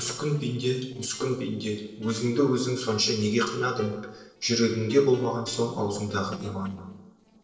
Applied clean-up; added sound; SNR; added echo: neural separator model SepFormer DNS4.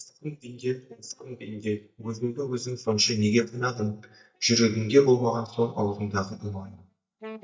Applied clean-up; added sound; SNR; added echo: neural mask model DeepFilterNet 3.